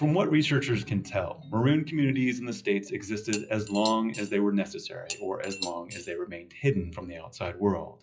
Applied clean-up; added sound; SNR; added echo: classical method WPE with log-MMSE.